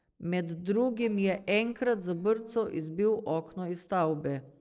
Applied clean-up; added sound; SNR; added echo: neural separator model SepFormer DNS4.